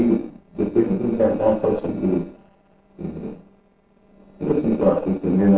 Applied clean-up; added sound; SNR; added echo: neural separator model SepFormer DNS4.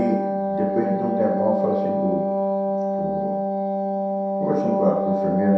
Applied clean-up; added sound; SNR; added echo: none; Wind instrument, woodwind instrument; -2 dB; reverberation time 0.7 s.